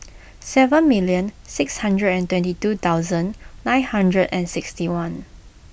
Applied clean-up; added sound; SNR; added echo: none; none; none; none.